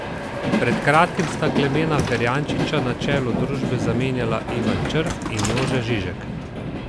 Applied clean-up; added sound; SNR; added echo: none; Train; 1 dB; none.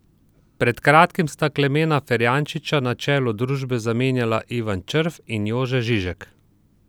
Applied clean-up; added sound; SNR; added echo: none; none; none; none.